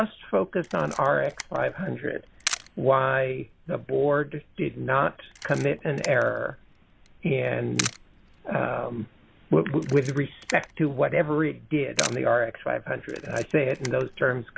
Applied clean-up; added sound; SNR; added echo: none; Camera; 14 dB; none.